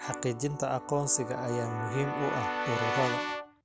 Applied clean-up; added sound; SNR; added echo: none; Keyboard (musical) / Brass instrument; 3 dB; none.